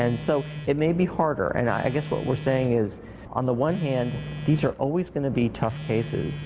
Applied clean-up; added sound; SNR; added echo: none; Telephone; 12 dB; none.